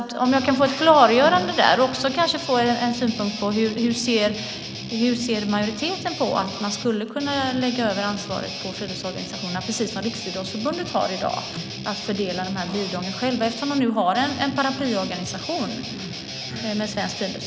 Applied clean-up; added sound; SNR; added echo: none; Guitar; 10 dB; none.